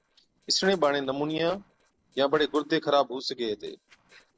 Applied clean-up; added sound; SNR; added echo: neural separator model SepFormer DNS4.